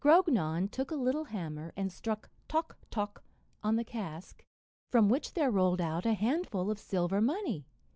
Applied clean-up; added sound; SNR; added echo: none; none; none; none.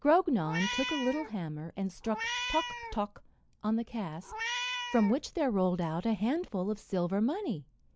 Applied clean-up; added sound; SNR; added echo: none; Meow; 5 dB; none.